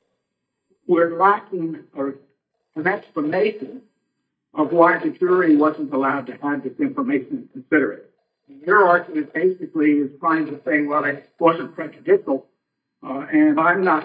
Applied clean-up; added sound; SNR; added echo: neural mask model DeepFilterNet 3.